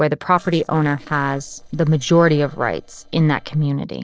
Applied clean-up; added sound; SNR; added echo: neural separator model SepFormer DNS4.